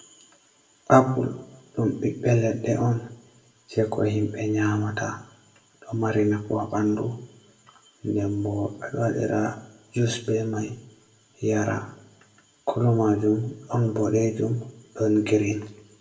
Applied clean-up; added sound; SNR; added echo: none; none; none; reverberation time 0.5 s.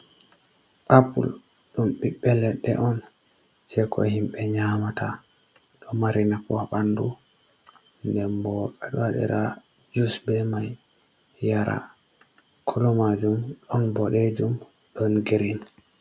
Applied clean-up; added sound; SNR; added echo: none; none; none; none.